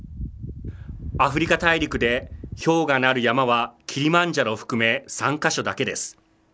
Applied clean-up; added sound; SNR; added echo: none; none; none; none.